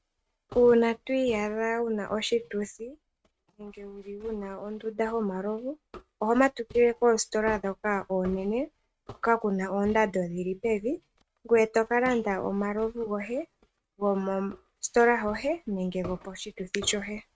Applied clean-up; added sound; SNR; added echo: neural mask model RNNoise.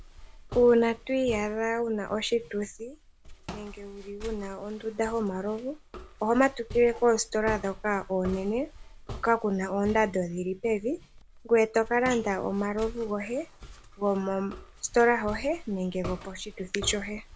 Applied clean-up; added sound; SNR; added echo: none; Walk, footsteps; 16 dB; none.